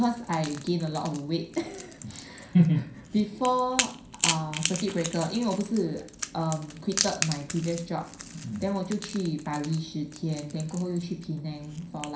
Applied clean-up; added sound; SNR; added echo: none; Crack / Crackle; 8 dB; reverberation time 0.5 s.